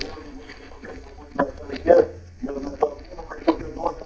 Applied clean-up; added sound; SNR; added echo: neural mask model DeepFilterNet 3.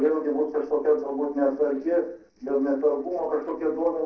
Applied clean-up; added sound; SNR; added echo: neural separator model SepFormer DNS4.